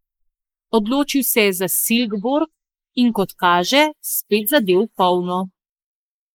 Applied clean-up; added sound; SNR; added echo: neural mask model Resemble Enhance denoiser.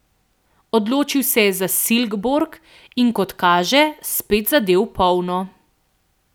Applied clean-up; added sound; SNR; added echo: none; none; none; none.